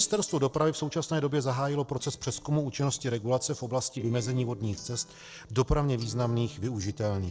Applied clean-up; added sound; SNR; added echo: neural separator model SepFormer DNS4.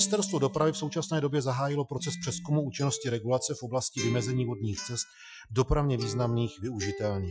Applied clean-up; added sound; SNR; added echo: classical method Wiener filter.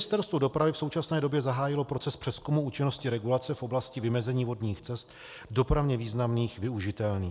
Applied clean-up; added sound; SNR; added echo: none; none; none; none.